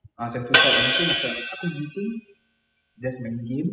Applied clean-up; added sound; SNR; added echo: classical method spectral subtraction.